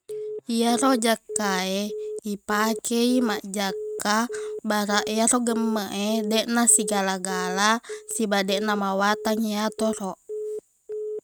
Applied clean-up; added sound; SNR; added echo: neural mask model RNNoise.